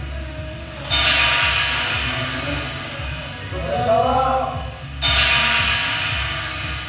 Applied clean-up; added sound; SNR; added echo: none; Hi-hat; -2 dB; reverberation time 1.2 s.